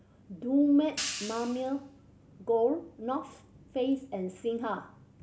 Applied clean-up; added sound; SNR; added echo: none; Hi-hat; 10 dB; none.